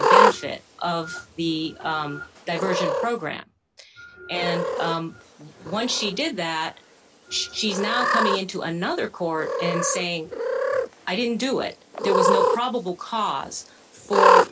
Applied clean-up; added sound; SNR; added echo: none; Cat; -2 dB; none.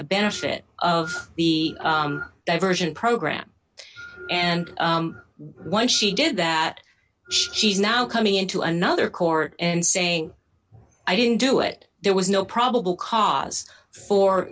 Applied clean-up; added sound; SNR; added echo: none; none; none; none.